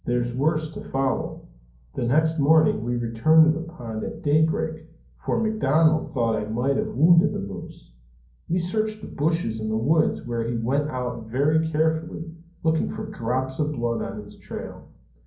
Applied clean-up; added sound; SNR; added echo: none; none; none; reverberation time 0.6 s.